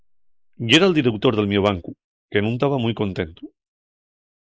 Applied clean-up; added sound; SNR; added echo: neural mask model Resemble Enhance denoiser.